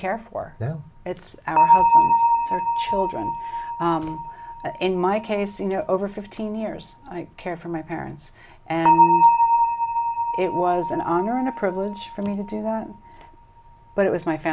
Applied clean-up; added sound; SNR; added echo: none; Bell; -3 dB; none.